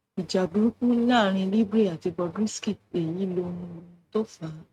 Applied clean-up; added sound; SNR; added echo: neural mask model RNNoise.